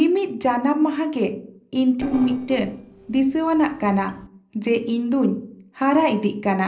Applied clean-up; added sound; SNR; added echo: neural separator model SepFormer DNS4.